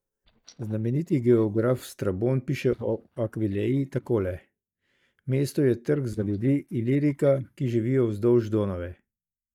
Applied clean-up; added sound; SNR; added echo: neural mask model DeepFilterNet 3.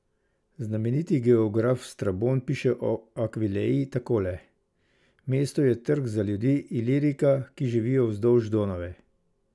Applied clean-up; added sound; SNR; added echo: none; none; none; none.